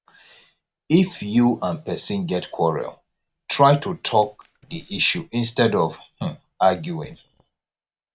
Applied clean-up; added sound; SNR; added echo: neural mask model RNNoise.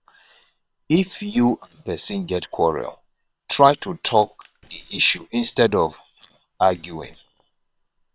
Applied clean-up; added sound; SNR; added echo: neural separator model SepFormer WHAM!.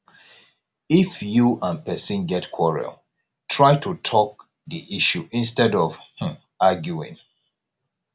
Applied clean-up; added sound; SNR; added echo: none; none; none; none.